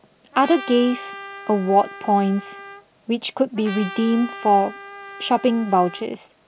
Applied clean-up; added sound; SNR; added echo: none; Trumpet; 15 dB; none.